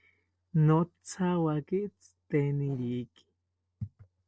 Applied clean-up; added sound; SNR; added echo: neural separator model SepFormer DNS4.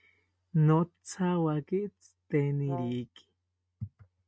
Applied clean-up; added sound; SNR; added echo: neural mask model RNNoise.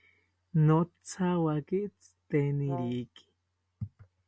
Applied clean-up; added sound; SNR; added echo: none; Brass instrument; 13 dB; none.